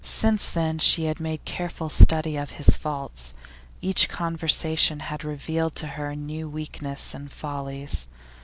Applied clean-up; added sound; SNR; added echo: none; none; none; none.